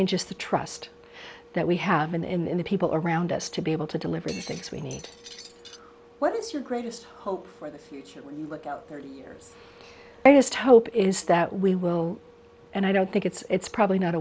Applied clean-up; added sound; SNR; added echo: none; Shatter; 18 dB; none.